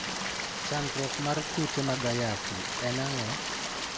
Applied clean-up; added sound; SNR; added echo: none; Stream; 0 dB; none.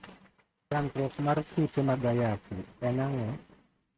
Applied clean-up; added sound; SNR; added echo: neural mask model RNNoise.